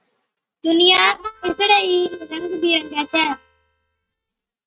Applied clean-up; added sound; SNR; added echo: neural mask model RNNoise.